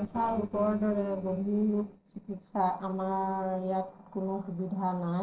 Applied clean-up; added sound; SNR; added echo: neural separator model SepFormer DNS4.